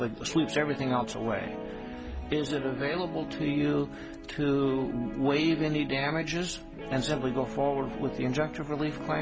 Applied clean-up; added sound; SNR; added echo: none; Guitar; 9 dB; none.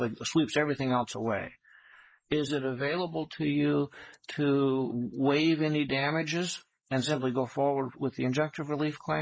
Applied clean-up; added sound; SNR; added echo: neural mask model Resemble Enhance denoiser.